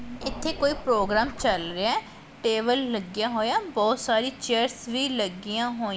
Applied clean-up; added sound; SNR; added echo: none; Scratching (performance technique); 12 dB; none.